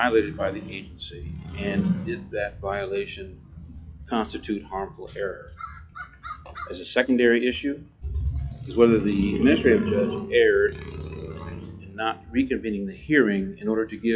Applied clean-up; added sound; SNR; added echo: classical method log-MMSE.